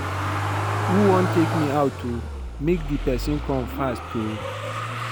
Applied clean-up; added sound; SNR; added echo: none; Motor vehicle (road); 2 dB; none.